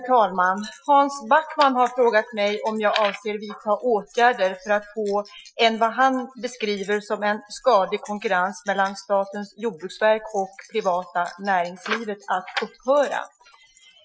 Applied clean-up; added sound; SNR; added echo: classical method Wiener filter.